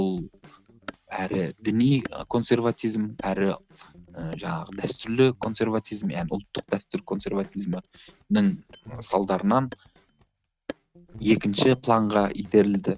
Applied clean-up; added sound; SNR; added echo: neural mask model RNNoise.